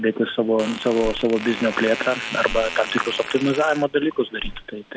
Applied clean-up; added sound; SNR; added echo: none; Whoosh, swoosh, swish + Fart; 11 dB; none.